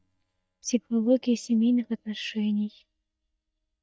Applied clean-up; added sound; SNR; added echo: neural mask model DeepFilterNet 3.